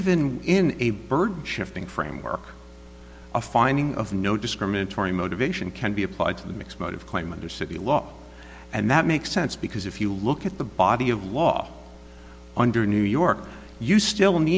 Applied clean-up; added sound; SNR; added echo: none; none; none; none.